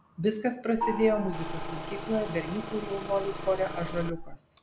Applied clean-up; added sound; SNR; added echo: none; Gong + Engine; 5 dB; none.